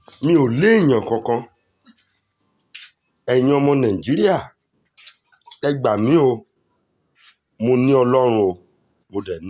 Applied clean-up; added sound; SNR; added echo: none; none; none; none.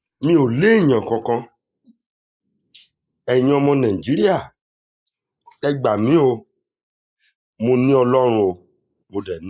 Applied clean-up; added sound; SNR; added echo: neural mask model Resemble Enhance denoiser.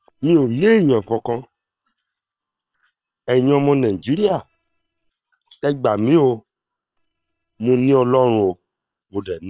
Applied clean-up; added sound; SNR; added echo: neural separator model SepFormer WHAM!.